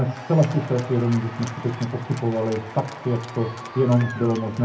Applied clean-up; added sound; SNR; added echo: none; Applause / Cheering; 15 dB; reverberation time 0.4 s.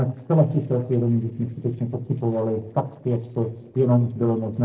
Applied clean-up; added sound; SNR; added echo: neural separator model SepFormer DNS4.